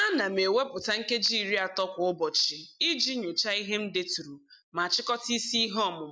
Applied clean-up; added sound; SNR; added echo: none; none; none; none.